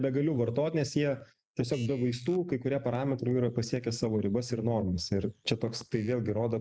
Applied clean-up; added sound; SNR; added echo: neural mask model Resemble Enhance denoiser.